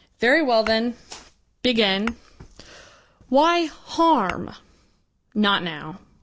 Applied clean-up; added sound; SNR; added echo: none; Tap / Glass; 18 dB; none.